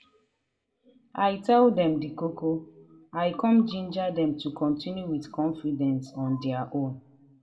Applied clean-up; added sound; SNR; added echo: none; none; none; reverberation time 0.4 s.